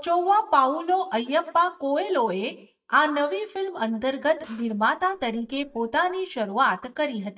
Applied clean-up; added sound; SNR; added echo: neural mask model DeepFilterNet 3.